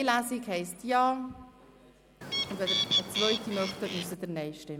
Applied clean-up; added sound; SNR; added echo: none; Bird; -1 dB; none.